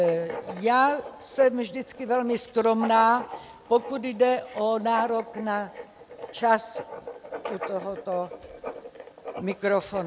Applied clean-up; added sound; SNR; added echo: none; Writing; 13 dB; none.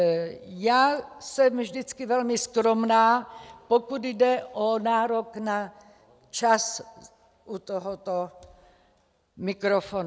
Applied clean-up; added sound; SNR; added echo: none; none; none; none.